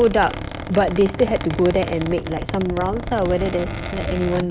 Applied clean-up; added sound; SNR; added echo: none; Squeak; 9 dB; none.